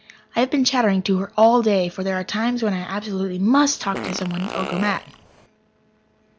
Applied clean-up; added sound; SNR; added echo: none; Fart; 11 dB; none.